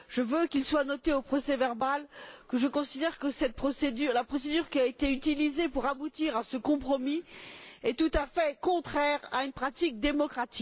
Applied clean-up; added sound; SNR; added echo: none; none; none; none.